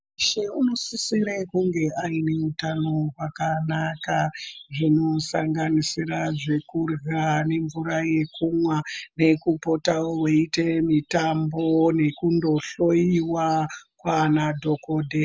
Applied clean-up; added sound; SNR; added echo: none; none; none; none.